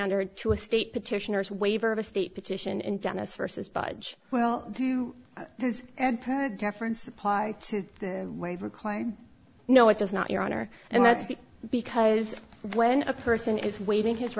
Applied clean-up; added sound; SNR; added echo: none; none; none; none.